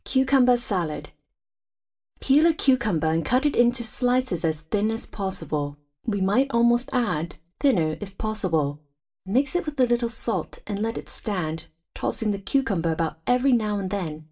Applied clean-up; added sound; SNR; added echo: none; none; none; reverberation time 0.2 s.